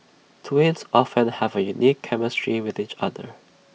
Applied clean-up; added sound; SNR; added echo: none; none; none; none.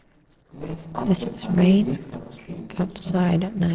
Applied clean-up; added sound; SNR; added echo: neural separator model SepFormer DNS4.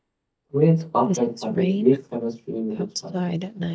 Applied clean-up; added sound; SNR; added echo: neural mask model DeepFilterNet 3.